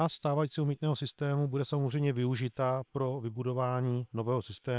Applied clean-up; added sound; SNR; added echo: neural separator model SepFormer WHAM!.